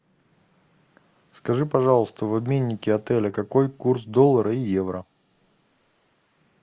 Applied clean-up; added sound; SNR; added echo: neural mask model Resemble Enhance denoiser.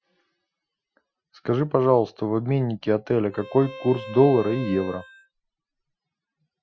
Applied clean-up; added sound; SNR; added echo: classical method Wiener filter.